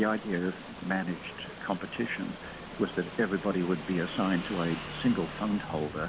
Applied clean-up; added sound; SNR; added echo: none; Stream + Motorcycle / Engine; 10 dB; none.